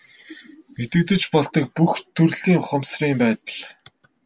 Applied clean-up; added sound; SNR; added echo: none; none; none; none.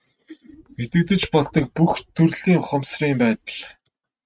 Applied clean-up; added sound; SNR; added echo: neural mask model RNNoise.